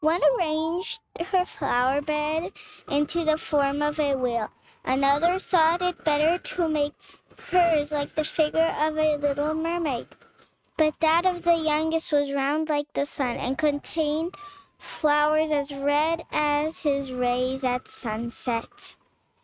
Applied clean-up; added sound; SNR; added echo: neural mask model RNNoise.